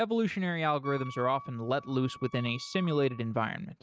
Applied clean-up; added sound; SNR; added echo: neural mask model RNNoise.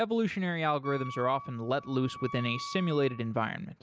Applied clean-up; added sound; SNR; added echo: none; Wind instrument, woodwind instrument; 13 dB; none.